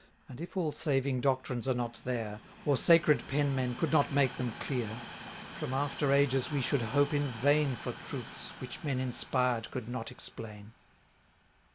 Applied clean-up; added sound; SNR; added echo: none; Train; 16 dB; none.